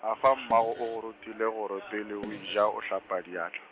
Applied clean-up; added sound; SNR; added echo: none; Fart; 18 dB; none.